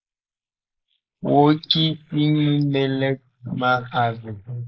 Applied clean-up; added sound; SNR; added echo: neural mask model Resemble Enhance denoiser.